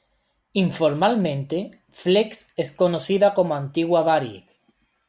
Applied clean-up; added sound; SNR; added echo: none; none; none; none.